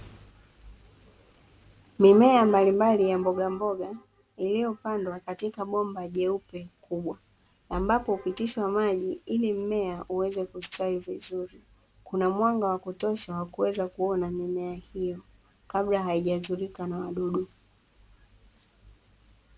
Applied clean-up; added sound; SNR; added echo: none; none; none; none.